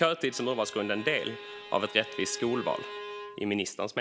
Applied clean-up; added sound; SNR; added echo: none; Bowed string instrument; 12 dB; none.